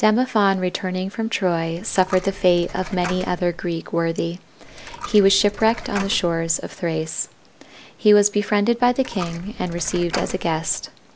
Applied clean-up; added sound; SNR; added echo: none; Coin (dropping); 13 dB; none.